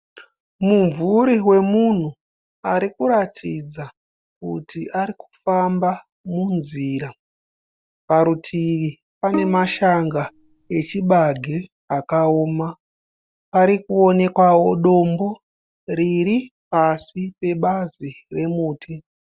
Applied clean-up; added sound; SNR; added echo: none; Bowed string instrument; 11 dB; none.